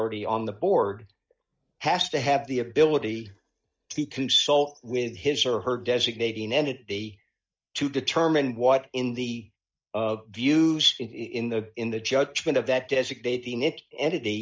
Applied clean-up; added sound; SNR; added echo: neural mask model DeepFilterNet 3.